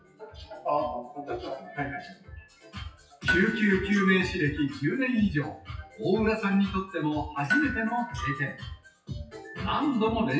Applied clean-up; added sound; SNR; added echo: classical method WPE with log-MMSE.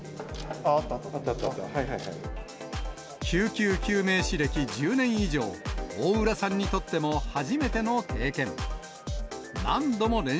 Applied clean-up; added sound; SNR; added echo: none; none; none; none.